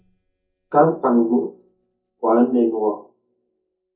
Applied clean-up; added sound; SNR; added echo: neural mask model DeepFilterNet 3.